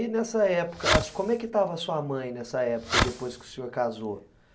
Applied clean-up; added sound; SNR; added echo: none; Fireworks; 0 dB; none.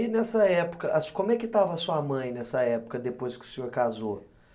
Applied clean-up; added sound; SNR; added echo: none; none; none; none.